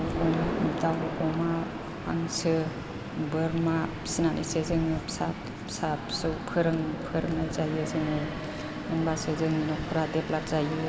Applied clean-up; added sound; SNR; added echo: none; none; none; none.